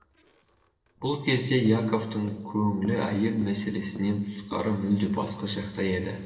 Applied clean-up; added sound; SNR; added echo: neural separator model SepFormer DNS4.